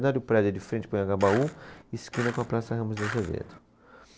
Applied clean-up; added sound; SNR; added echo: none; Skateboard; 10 dB; none.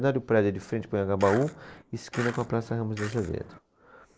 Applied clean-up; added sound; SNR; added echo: neural mask model Resemble Enhance denoiser.